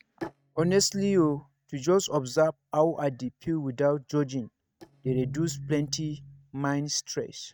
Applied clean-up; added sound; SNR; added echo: neural mask model RNNoise.